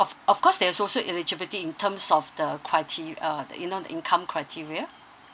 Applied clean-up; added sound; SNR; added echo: none; none; none; none.